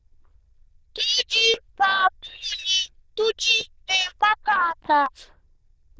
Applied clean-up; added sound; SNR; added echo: neural diffusion model UNIVERSE++.